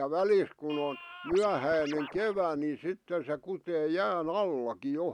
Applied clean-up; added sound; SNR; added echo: none; Scratching (performance technique); 14 dB; none.